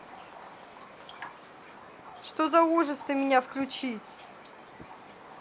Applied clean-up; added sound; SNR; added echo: none; Raindrop; 16 dB; none.